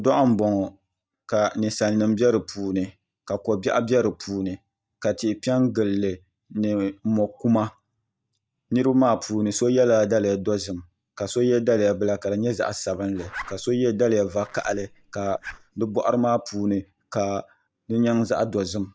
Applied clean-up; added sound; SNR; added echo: neural mask model DeepFilterNet 3.